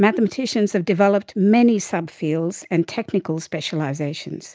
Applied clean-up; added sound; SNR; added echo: none; none; none; none.